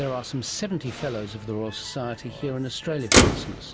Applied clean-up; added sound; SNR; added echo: none; Motor vehicle (road); -4 dB; none.